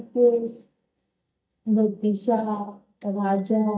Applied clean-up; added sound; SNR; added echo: neural mask model DeepFilterNet 3.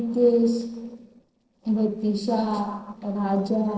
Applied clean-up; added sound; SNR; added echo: neural separator model SepFormer DNS4.